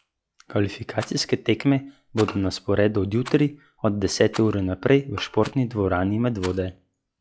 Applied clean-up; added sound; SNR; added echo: classical method log-MMSE.